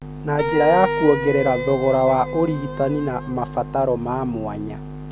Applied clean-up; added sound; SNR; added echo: none; Wind instrument, woodwind instrument; 7 dB; none.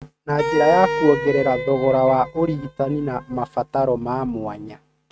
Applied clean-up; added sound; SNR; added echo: neural mask model RNNoise.